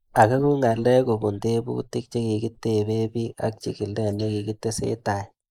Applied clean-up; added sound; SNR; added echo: neural mask model Resemble Enhance denoiser.